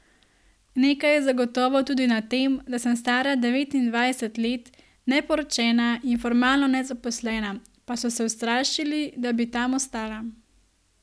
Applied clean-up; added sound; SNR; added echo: none; none; none; none.